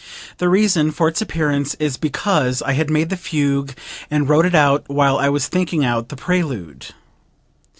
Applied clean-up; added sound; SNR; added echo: none; none; none; none.